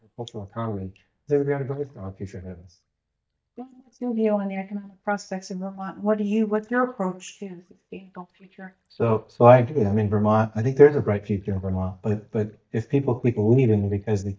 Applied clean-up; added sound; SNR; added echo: neural mask model DeepFilterNet 3.